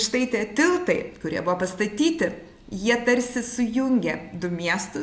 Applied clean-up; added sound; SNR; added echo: none; none; none; none.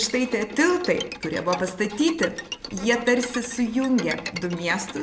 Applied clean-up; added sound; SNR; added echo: none; Bowed string instrument; 12 dB; none.